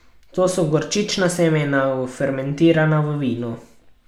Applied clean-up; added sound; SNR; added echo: none; none; none; none.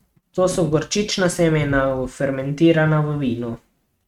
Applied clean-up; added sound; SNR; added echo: neural mask model RNNoise.